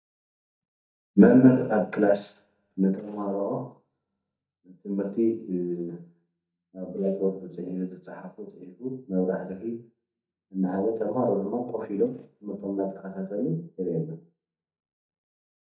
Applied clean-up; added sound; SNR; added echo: neural mask model DeepFilterNet 3.